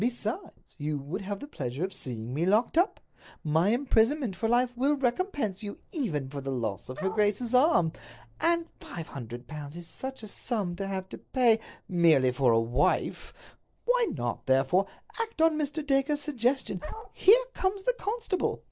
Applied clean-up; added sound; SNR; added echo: neural separator model SepFormer DNS4.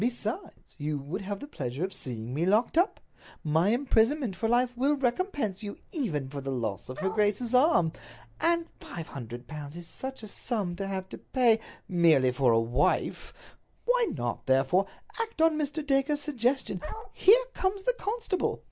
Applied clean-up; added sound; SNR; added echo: none; Bark; 12 dB; none.